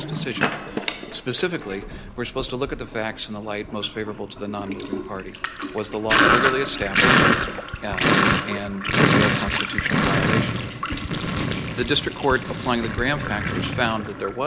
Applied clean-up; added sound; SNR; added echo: none; Sink (filling or washing); -4 dB; none.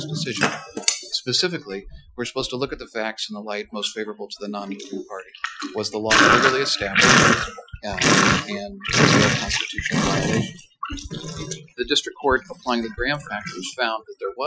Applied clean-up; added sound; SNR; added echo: classical method Wiener filter.